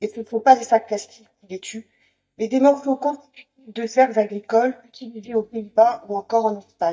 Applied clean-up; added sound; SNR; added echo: neural mask model DeepFilterNet 3.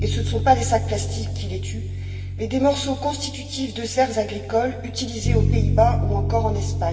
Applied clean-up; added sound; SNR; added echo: none; Bass guitar; 0 dB; reverberation time 1.9 s.